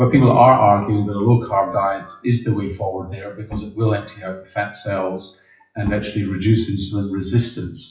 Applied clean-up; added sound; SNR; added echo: classical method WPE with log-MMSE.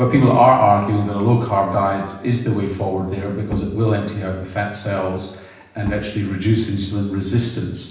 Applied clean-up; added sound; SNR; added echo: none; Bowed string instrument; 13 dB; reverberation time 0.9 s.